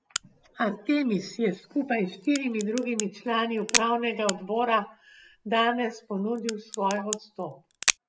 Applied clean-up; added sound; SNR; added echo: none; Crack; 7 dB; none.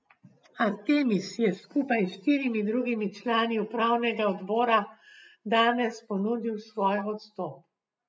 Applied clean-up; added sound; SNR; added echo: none; none; none; none.